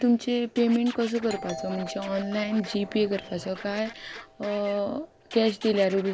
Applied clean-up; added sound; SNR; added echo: none; Doorbell + Scratching (performance technique); 15 dB; none.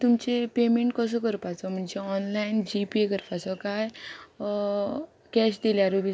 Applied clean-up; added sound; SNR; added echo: none; none; none; none.